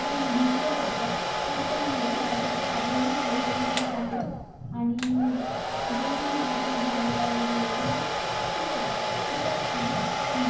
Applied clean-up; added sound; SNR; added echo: none; Domestic sounds, home sounds; -1 dB; reverberation time 0.9 s.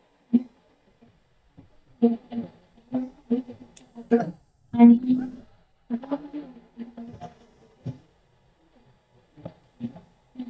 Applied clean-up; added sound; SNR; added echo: neural mask model DeepFilterNet 3.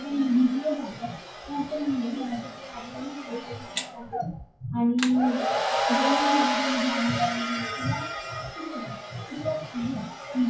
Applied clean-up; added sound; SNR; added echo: classical method WPE with log-MMSE.